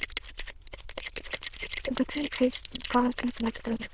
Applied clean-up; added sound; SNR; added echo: neural diffusion model UNIVERSE++.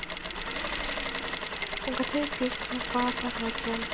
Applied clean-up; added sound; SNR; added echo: none; Mechanisms; -1 dB; none.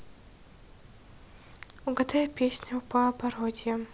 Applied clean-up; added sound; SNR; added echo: none; none; none; none.